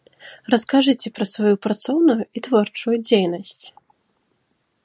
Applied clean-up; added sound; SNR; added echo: none; none; none; none.